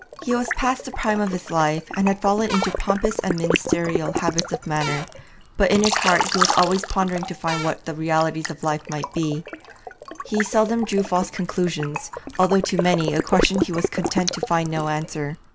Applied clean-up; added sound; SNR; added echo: none; Liquid + Cupboard open or close / Door; 5 dB; none.